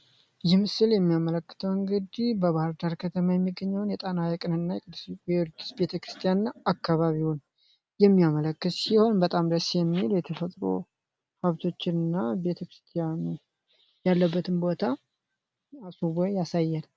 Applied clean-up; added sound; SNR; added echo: none; none; none; none.